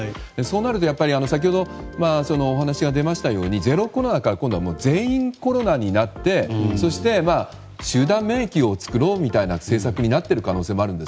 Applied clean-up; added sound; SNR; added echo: none; none; none; none.